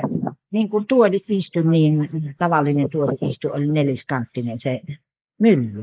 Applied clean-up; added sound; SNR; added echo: neural mask model Resemble Enhance denoiser.